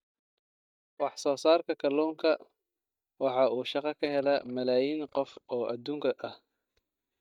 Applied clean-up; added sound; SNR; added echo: neural mask model DeepFilterNet 3.